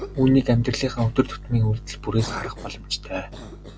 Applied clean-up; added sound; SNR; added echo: none; Cough; 18 dB; none.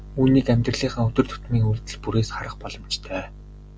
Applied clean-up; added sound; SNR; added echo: none; none; none; none.